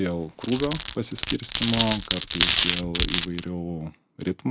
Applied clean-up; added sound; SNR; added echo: none; Glass; -1 dB; none.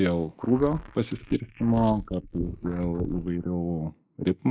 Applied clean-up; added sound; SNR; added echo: neural mask model Resemble Enhance denoiser.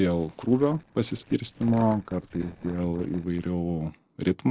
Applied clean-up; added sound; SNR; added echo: neural separator model SepFormer DNS4.